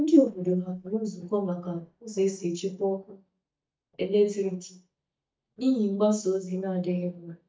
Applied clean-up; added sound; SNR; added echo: neural mask model DeepFilterNet 3.